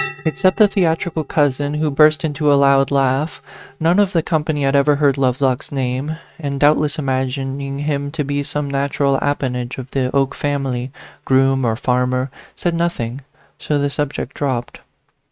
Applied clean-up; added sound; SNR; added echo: neural mask model RNNoise.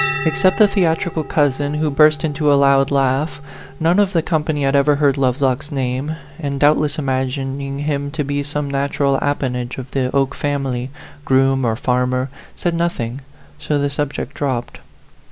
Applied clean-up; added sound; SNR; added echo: none; Bell; 16 dB; none.